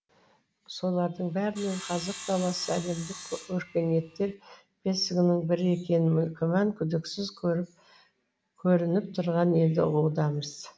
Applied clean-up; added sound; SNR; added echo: none; Sawing; 15 dB; none.